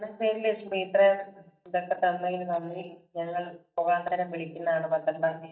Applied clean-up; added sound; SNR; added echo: neural mask model DeepFilterNet 3.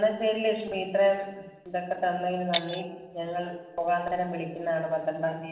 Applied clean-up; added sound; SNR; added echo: none; Shatter; 11 dB; reverberation time 1.1 s.